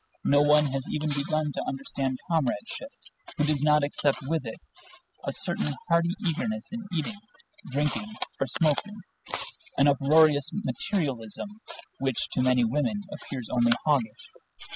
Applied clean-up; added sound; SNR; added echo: classical method spectral subtraction.